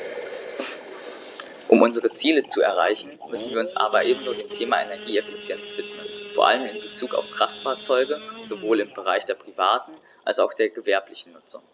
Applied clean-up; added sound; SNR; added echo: none; Idling / Sawing / Accelerating, revving, vroom; 15 dB; none.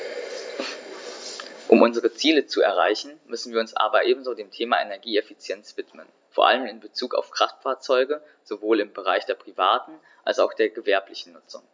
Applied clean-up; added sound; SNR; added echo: none; none; none; none.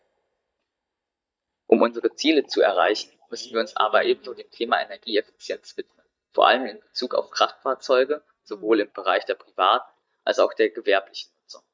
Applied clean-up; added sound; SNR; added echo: neural mask model DeepFilterNet 3.